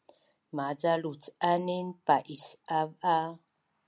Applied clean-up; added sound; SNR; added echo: none; none; none; none.